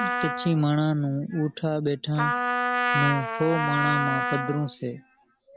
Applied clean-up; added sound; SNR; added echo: none; Trumpet; 2 dB; none.